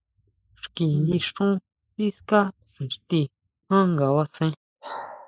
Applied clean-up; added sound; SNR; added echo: neural mask model Resemble Enhance denoiser.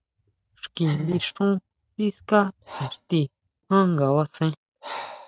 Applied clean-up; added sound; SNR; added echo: neural mask model RNNoise.